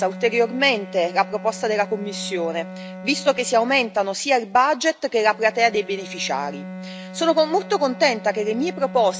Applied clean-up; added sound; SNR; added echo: none; Bowed string instrument; 15 dB; none.